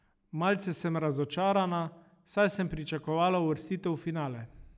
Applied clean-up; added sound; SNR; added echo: none; none; none; none.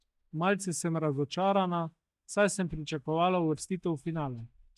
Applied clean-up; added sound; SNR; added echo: neural mask model DeepFilterNet 3.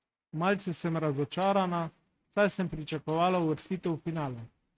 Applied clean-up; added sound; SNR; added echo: neural mask model RNNoise.